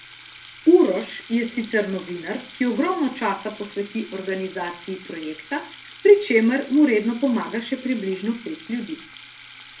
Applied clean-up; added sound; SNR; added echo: none; Sink (filling or washing) / Water tap, faucet; 16 dB; reverberation time 0.3 s.